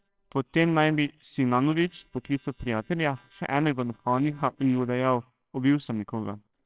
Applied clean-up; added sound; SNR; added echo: neural separator model SepFormer WHAMR!.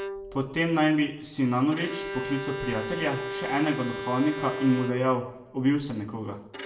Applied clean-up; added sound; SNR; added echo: none; Bowed string instrument; 9 dB; reverberation time 0.6 s.